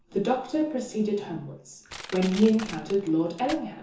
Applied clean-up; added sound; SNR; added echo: none; Crushing; 17 dB; reverberation time 0.7 s.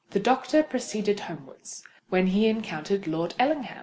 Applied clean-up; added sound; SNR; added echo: none; none; none; none.